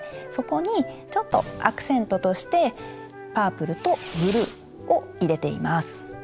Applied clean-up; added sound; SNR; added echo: none; Fireworks; 19 dB; none.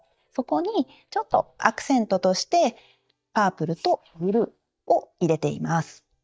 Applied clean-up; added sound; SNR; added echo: neural mask model DeepFilterNet 3.